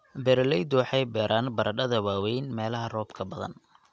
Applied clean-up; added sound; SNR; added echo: none; none; none; none.